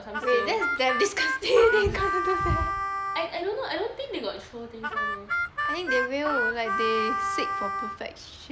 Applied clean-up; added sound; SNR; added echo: none; Harmonica; 1 dB; none.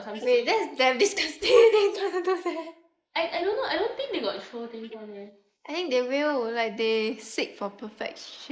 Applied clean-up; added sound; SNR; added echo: neural mask model Resemble Enhance denoiser.